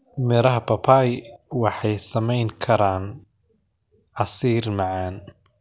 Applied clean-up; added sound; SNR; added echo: none; none; none; none.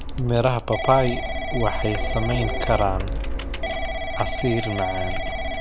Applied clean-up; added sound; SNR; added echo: none; Telephone / Typing + Printer; 1 dB; none.